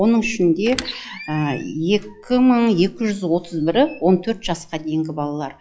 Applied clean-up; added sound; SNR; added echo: classical method log-MMSE.